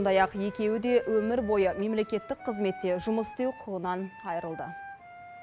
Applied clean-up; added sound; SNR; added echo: none; Wind instrument, woodwind instrument; 15 dB; none.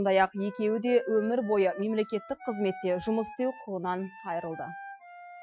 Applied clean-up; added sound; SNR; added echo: classical method Wiener filter.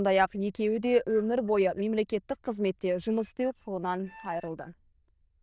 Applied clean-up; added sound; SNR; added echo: neural diffusion model UNIVERSE++.